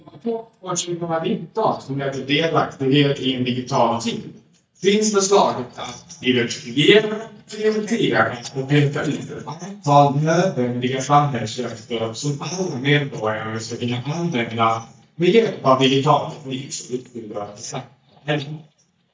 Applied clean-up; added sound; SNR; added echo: neural mask model DeepFilterNet 3.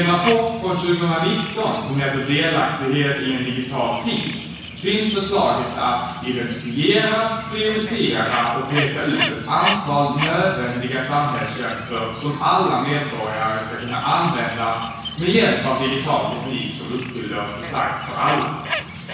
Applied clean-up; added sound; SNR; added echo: none; Bird; 10 dB; reverberation time 1.1 s.